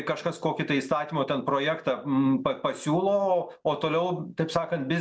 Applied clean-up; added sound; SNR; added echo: none; none; none; none.